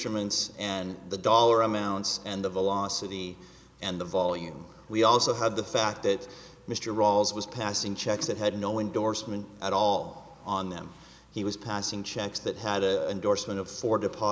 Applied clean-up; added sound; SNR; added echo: none; none; none; none.